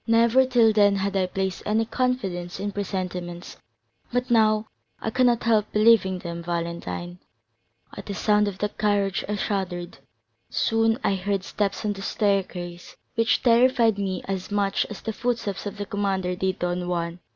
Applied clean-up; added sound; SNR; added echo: none; none; none; none.